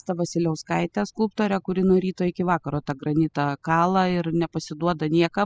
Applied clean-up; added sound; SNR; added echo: classical method spectral subtraction.